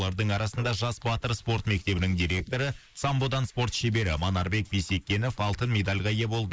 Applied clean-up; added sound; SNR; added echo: neural mask model Resemble Enhance denoiser.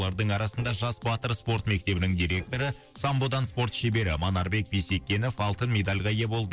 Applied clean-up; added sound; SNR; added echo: neural separator model SepFormer DNS4.